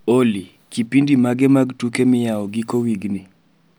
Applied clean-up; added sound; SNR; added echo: none; none; none; none.